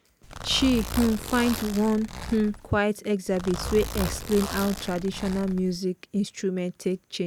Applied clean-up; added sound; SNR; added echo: none; Zipper (clothing); 8 dB; none.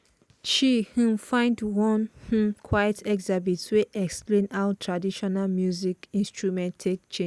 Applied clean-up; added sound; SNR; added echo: none; none; none; none.